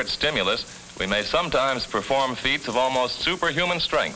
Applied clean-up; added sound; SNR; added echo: none; Bathtub (filling or washing); 20 dB; none.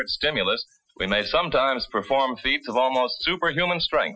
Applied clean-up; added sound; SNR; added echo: classical method Wiener filter.